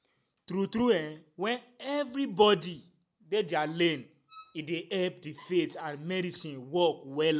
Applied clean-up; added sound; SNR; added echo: none; none; none; none.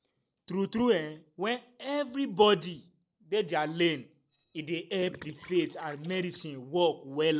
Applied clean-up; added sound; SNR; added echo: neural separator model SepFormer DNS4.